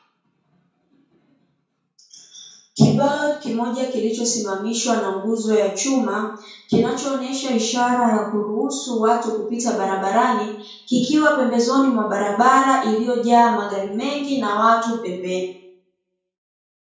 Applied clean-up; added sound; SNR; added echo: none; none; none; reverberation time 0.5 s.